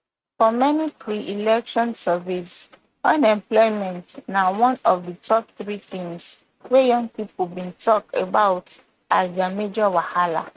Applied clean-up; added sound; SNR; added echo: neural mask model RNNoise.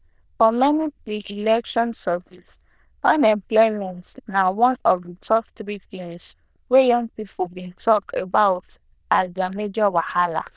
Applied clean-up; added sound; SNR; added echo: neural diffusion model UNIVERSE++.